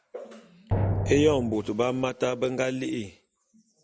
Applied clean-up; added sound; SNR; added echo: none; Drum; 2 dB; none.